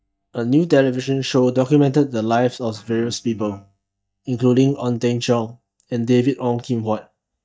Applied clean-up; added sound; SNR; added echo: neural mask model DeepFilterNet 3.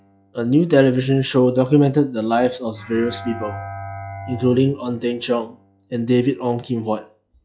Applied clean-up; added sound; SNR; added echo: classical method log-MMSE.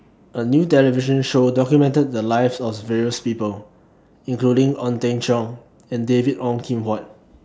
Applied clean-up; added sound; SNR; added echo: none; none; none; none.